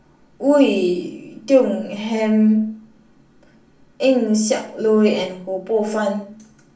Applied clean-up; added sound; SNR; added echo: none; none; none; reverberation time 0.4 s.